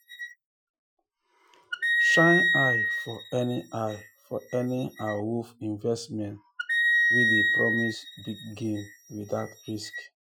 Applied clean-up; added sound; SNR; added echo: classical method Wiener filter.